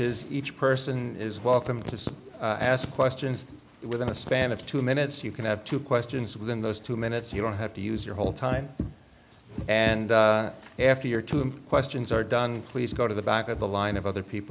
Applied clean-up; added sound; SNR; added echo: none; none; none; none.